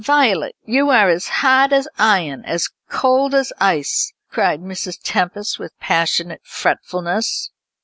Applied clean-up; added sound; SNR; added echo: none; none; none; none.